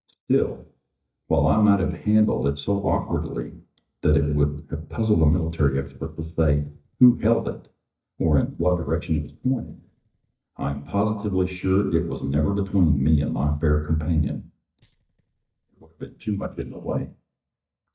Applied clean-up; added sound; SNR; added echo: neural mask model DeepFilterNet 3.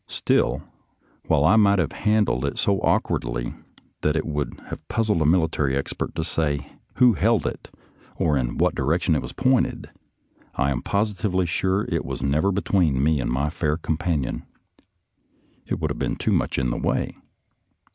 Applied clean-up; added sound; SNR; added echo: none; none; none; none.